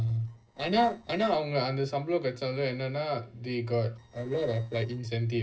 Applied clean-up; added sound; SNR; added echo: neural separator model SepFormer DNS4.